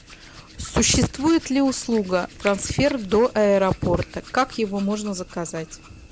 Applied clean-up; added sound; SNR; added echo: none; Hands; 19 dB; none.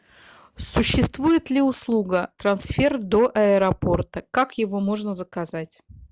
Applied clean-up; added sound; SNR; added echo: none; none; none; none.